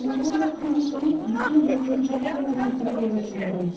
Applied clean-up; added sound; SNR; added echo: neural separator model SepFormer DNS4.